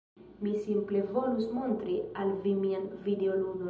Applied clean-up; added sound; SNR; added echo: none; none; none; reverberation time 0.9 s.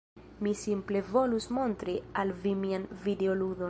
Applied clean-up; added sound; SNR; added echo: none; none; none; none.